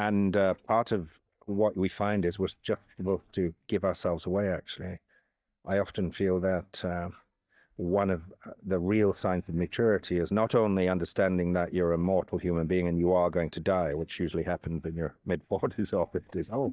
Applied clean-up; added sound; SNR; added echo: neural mask model DeepFilterNet 3.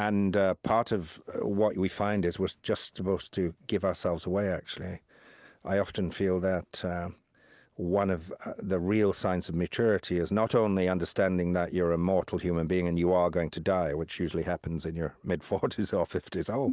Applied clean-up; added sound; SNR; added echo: none; none; none; none.